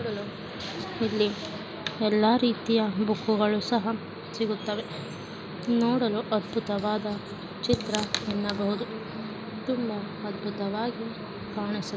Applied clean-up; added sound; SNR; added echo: none; none; none; none.